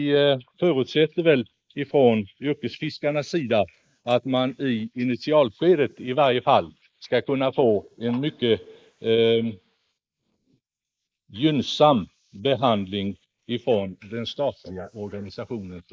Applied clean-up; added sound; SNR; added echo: neural mask model Resemble Enhance denoiser.